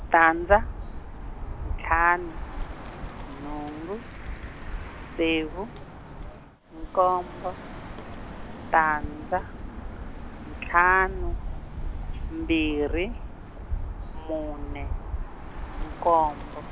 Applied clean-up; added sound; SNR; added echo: none; Bird; 6 dB; none.